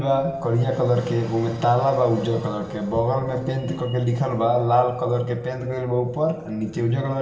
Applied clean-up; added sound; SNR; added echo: none; none; none; reverberation time 1.2 s.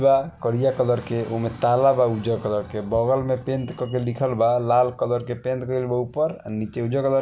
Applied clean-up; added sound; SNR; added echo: none; none; none; none.